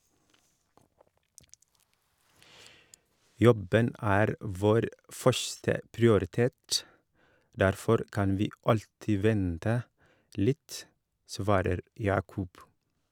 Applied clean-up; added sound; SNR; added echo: none; none; none; none.